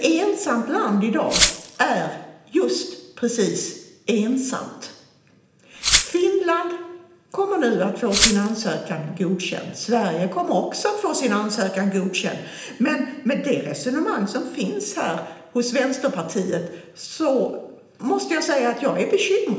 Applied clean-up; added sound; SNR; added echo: none; Glass; 1 dB; reverberation time 0.8 s.